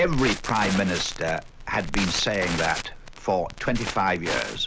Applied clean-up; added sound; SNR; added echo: none; Crackle; 6 dB; none.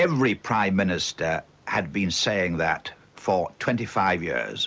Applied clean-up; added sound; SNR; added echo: none; none; none; none.